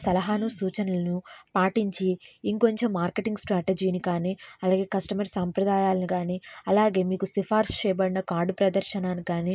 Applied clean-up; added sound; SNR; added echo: none; none; none; none.